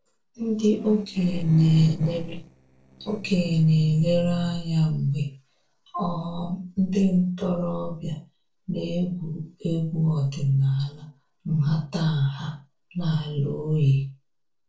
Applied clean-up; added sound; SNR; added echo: neural separator model SepFormer DNS4.